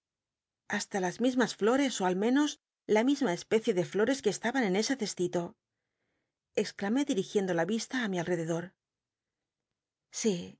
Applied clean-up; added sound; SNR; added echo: none; none; none; none.